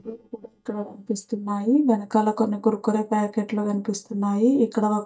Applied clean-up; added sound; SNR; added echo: neural mask model DeepFilterNet 3.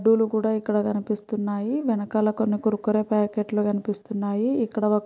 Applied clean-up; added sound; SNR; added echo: none; none; none; none.